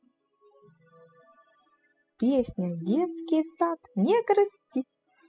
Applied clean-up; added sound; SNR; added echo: classical method spectral subtraction.